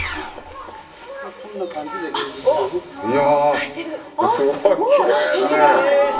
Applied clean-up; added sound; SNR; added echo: none; none; none; reverberation time 0.6 s.